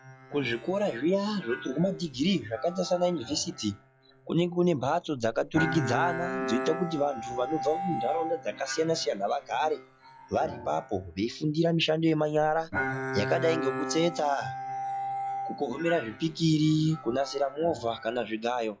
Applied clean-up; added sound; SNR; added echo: classical method log-MMSE.